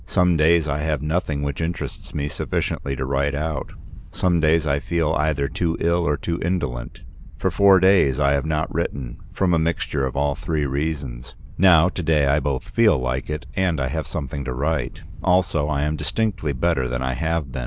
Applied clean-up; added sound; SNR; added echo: none; Wind; 15 dB; none.